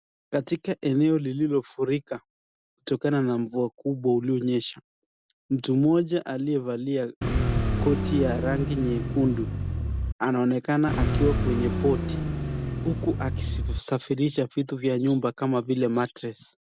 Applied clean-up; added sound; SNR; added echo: none; Car; 0 dB; none.